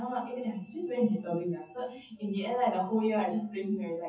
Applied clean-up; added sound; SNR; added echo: classical method WPE with log-MMSE.